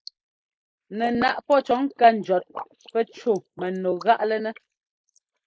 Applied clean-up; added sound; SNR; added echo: neural mask model Resemble Enhance denoiser.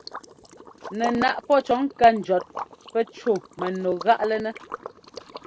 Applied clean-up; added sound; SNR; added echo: none; Liquid; 14 dB; none.